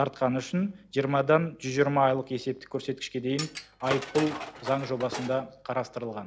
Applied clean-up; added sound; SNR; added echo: none; Tools; 9 dB; none.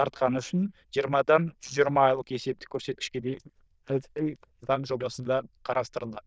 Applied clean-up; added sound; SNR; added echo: neural diffusion model UNIVERSE++.